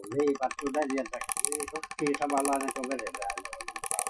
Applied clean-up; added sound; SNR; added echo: classical method Wiener filter.